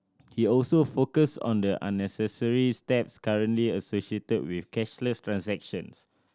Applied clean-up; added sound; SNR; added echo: none; none; none; none.